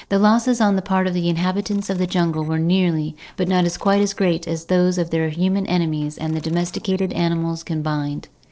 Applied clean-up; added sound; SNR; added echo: neural separator model SepFormer DNS4.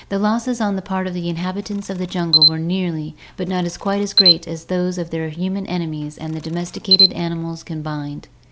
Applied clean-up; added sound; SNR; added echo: none; Camera; -2 dB; none.